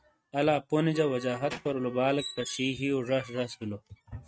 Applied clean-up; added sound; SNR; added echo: neural mask model RNNoise.